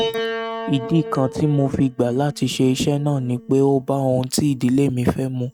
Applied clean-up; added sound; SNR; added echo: neural mask model RNNoise.